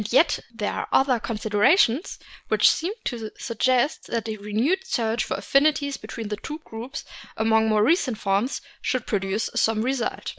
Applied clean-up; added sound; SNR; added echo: neural mask model Resemble Enhance denoiser.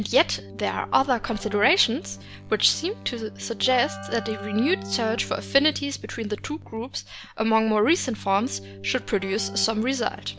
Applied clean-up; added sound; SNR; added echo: none; Keyboard (musical); 14 dB; none.